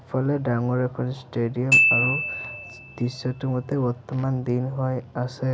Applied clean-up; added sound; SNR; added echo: none; Glockenspiel; 0 dB; none.